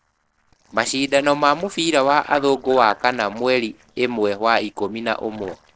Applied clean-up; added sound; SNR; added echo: neural separator model SepFormer DNS4.